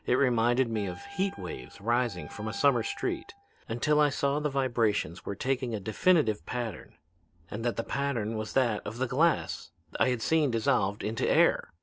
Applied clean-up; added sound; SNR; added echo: none; Wind instrument, woodwind instrument; 18 dB; none.